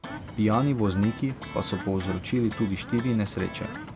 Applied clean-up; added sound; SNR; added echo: none; Guitar + Bird / Fowl; 11 dB; none.